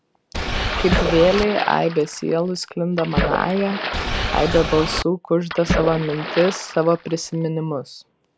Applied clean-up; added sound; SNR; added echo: none; Splash, splatter + Boat, Water vehicle; 4 dB; none.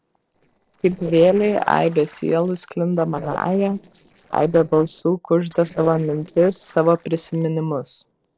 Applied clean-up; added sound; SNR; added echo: neural separator model SepFormer DNS4.